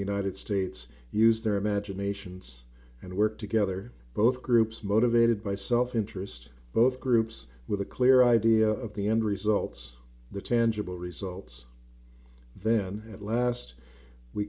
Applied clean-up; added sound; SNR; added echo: none; none; none; none.